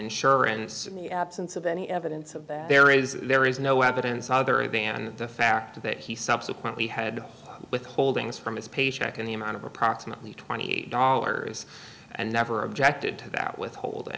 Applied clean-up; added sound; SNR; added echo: none; none; none; none.